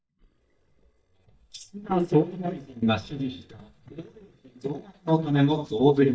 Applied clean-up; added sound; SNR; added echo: neural mask model DeepFilterNet 3.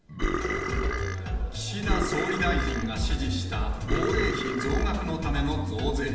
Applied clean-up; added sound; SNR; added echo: none; Burping, eructation; 3 dB; reverberation time 0.8 s.